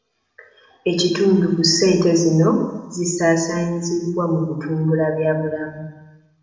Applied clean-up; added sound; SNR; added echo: none; none; none; reverberation time 1.0 s.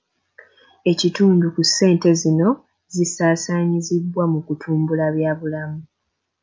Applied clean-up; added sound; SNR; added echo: none; none; none; none.